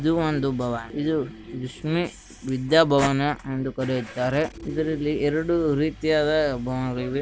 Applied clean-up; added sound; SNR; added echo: none; Engine starting / Car; 19 dB; none.